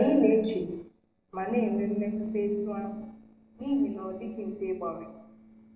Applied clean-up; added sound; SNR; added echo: neural separator model SepFormer DNS4.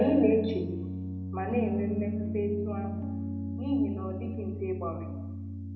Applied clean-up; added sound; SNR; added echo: none; Piano; 3 dB; reverberation time 0.9 s.